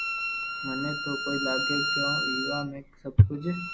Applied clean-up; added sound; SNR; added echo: none; Bowed string instrument; 2 dB; none.